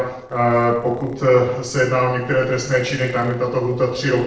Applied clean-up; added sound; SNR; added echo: neural separator model SepFormer DNS4.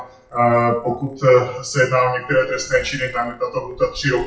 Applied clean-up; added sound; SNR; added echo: classical method WPE with log-MMSE.